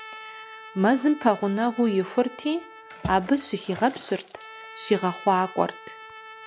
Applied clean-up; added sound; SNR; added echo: none; Trumpet + Water / Splash, splatter; 16 dB; none.